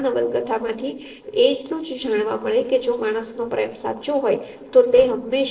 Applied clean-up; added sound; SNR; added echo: neural separator model SepFormer DNS4.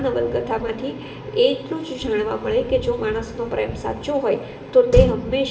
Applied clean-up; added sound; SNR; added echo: none; Motor vehicle (road); 9 dB; reverberation time 2.1 s.